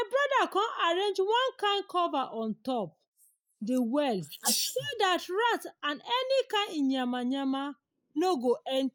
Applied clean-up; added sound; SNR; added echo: neural mask model Resemble Enhance denoiser.